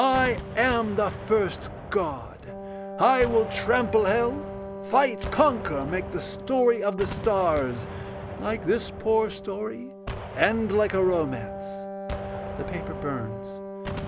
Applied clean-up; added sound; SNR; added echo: none; Gunshot, gunfire + Wind instrument, woodwind instrument; 9 dB; none.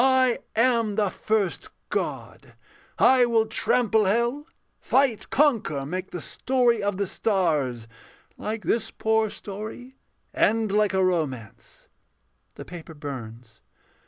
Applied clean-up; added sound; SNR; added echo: none; none; none; none.